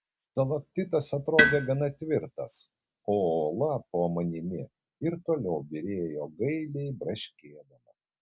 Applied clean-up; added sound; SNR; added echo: none; Tools; 1 dB; none.